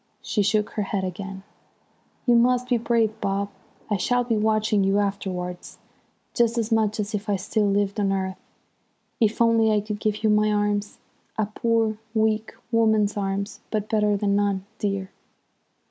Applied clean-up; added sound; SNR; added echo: none; none; none; none.